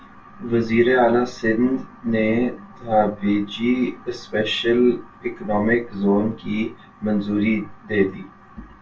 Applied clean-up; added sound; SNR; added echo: none; none; none; reverberation time 0.2 s.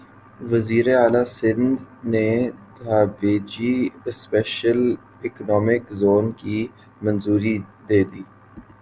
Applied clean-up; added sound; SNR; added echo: none; none; none; none.